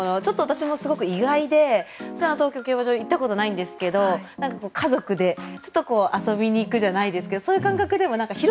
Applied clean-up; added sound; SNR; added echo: none; none; none; none.